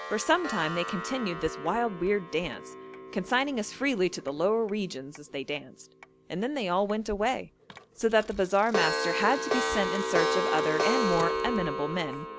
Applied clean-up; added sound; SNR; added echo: none; Clock; 4 dB; none.